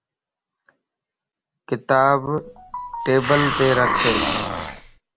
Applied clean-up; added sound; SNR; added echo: none; Hiss; 2 dB; none.